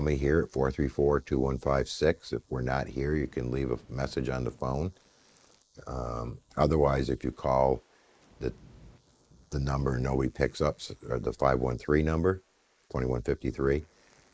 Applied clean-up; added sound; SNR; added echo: neural mask model Resemble Enhance denoiser.